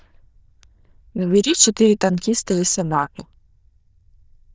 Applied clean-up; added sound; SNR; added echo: neural diffusion model UNIVERSE++.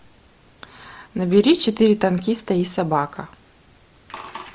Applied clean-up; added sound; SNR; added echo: none; none; none; none.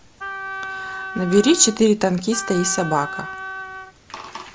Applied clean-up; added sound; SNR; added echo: none; Wind instrument, woodwind instrument; 10 dB; none.